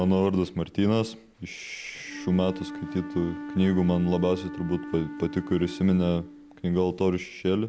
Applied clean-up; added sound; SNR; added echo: none; Wind instrument, woodwind instrument; 14 dB; none.